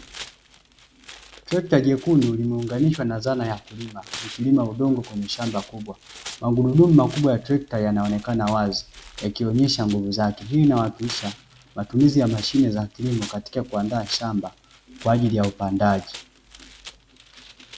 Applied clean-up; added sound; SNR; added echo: none; Tearing; 20 dB; none.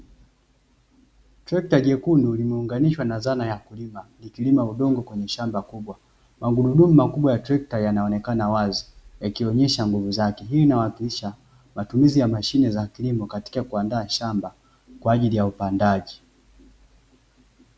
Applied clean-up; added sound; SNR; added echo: none; none; none; none.